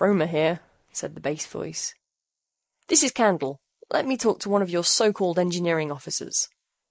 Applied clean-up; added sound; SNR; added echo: neural mask model Resemble Enhance denoiser.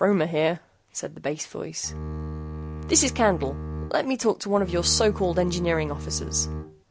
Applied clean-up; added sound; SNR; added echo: none; Bowed string instrument; 8 dB; none.